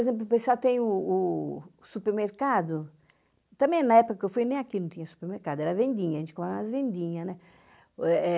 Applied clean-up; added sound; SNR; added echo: none; none; none; none.